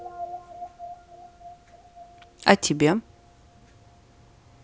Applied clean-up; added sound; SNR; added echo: none; Guitar; 15 dB; none.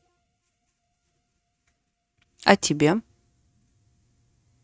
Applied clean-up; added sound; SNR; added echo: neural mask model RNNoise.